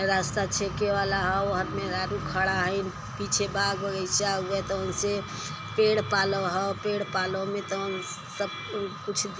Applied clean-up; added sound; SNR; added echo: none; none; none; none.